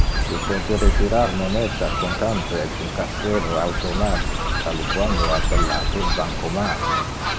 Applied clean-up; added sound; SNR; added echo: none; Fowl; -3 dB; none.